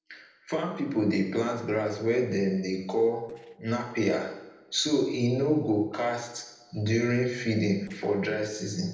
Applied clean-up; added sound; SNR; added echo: neural separator model SepFormer DNS4.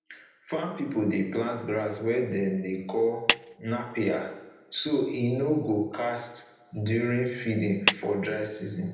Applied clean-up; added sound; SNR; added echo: none; Clapping; 1 dB; reverberation time 0.8 s.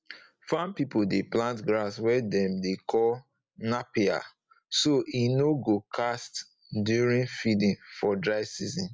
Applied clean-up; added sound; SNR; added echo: none; none; none; none.